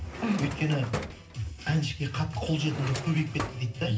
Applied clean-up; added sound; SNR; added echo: none; Drawer open or close; 10 dB; reverberation time 0.3 s.